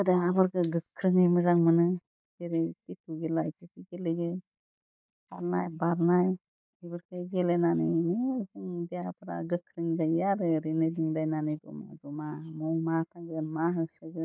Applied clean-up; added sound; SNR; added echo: neural mask model DeepFilterNet 3.